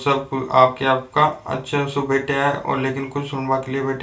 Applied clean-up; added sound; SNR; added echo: none; none; none; reverberation time 0.3 s.